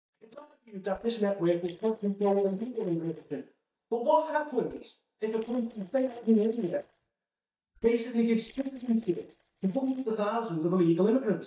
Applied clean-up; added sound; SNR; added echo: neural mask model DeepFilterNet 3.